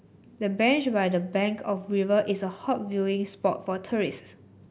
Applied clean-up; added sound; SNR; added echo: none; none; none; none.